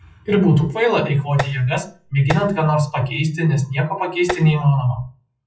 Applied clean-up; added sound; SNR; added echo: classical method WPE with log-MMSE.